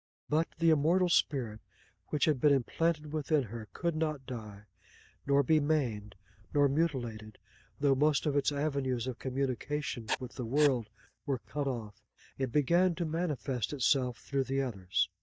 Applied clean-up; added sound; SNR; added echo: neural mask model DeepFilterNet 3.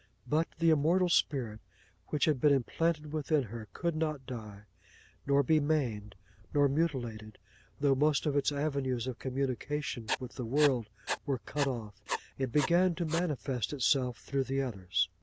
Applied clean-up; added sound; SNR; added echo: none; Writing; 9 dB; none.